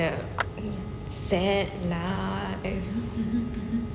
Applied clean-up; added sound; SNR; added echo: none; Clapping; 11 dB; none.